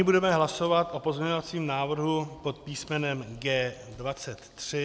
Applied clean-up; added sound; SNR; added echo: none; none; none; none.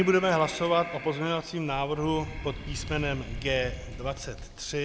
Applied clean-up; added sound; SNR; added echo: none; Breathing; 10 dB; none.